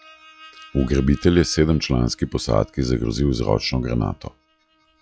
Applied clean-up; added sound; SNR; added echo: classical method log-MMSE.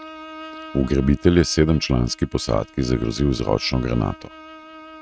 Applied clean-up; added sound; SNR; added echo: neural mask model RNNoise.